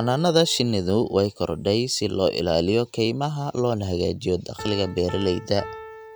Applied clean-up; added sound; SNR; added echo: none; Piano; 19 dB; none.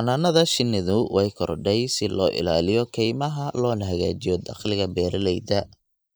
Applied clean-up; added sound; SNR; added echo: neural mask model Resemble Enhance denoiser.